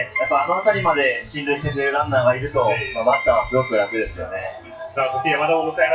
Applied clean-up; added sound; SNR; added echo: classical method WPE with log-MMSE.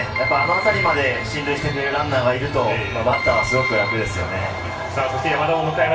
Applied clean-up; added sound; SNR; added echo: none; Keyboard (musical); 7 dB; reverberation time 0.3 s.